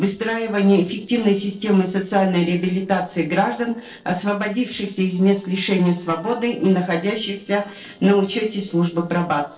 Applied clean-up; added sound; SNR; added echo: neural separator model SepFormer DNS4.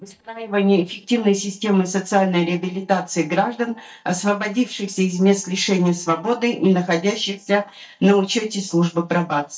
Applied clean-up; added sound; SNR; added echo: neural mask model DeepFilterNet 3.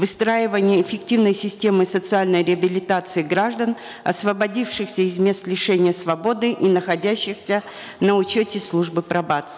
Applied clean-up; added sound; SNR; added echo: none; none; none; none.